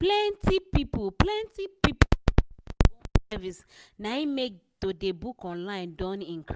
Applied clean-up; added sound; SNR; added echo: none; none; none; none.